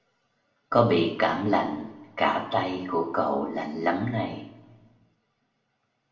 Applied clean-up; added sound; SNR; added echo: none; none; none; reverberation time 1.1 s.